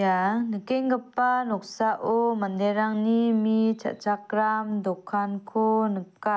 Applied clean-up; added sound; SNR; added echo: none; none; none; none.